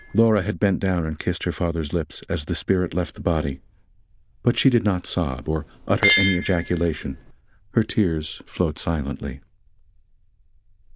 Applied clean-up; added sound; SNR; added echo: neural diffusion model UNIVERSE++.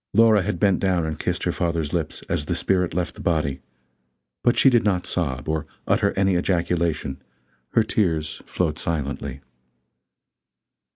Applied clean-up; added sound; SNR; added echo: none; none; none; none.